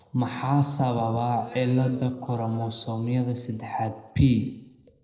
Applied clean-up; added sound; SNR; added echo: neural separator model SepFormer DNS4.